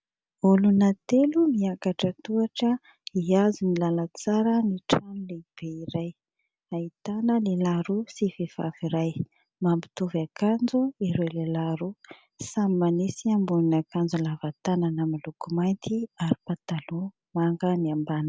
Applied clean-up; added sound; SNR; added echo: none; none; none; none.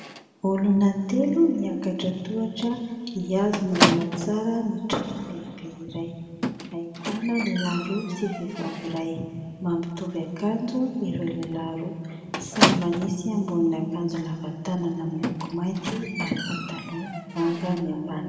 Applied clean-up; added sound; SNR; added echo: none; Squeak; 5 dB; reverberation time 2.1 s.